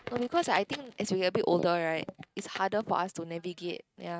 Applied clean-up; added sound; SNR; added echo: neural mask model RNNoise.